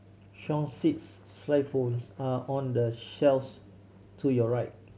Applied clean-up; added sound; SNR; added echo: none; none; none; none.